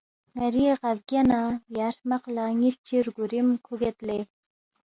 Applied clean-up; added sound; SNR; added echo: none; none; none; none.